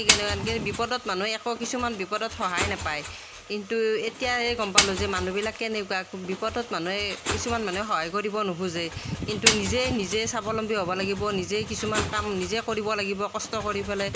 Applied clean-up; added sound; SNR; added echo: none; Engine; 4 dB; none.